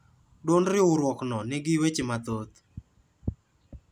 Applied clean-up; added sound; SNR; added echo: none; none; none; none.